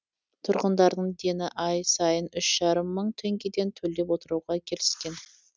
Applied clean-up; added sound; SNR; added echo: none; none; none; none.